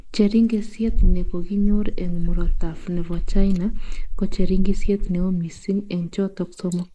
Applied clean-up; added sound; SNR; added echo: neural mask model Resemble Enhance denoiser.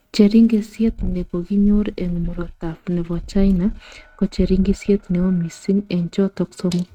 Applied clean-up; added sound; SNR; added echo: neural mask model RNNoise.